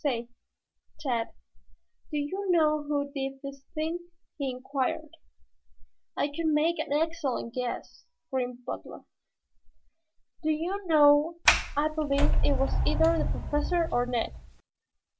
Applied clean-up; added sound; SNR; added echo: none; Sliding door; -4 dB; none.